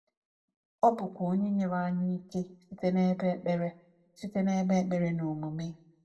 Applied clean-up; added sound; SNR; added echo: none; none; none; reverberation time 0.3 s.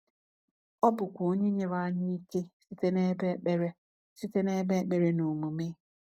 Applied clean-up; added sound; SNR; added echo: none; none; none; none.